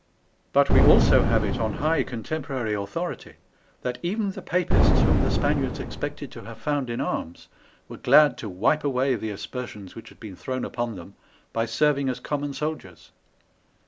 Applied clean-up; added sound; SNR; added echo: none; Boom; -5 dB; none.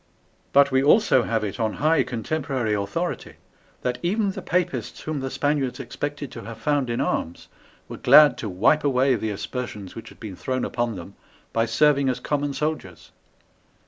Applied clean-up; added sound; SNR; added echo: none; none; none; none.